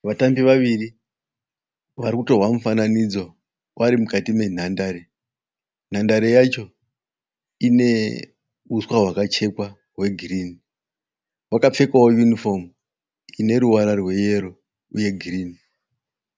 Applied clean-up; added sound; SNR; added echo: none; none; none; none.